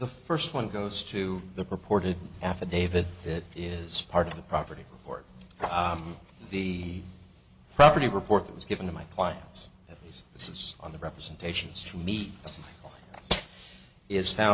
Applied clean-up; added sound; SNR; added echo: none; none; none; none.